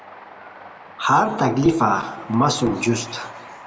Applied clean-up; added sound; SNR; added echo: none; Train; 18 dB; reverberation time 2.0 s.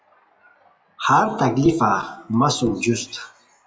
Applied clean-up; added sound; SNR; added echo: classical method WPE with log-MMSE.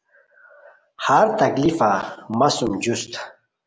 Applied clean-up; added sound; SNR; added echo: none; none; none; none.